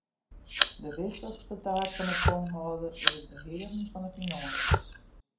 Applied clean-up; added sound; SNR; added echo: none; Domestic sounds, home sounds; -5 dB; reverberation time 0.4 s.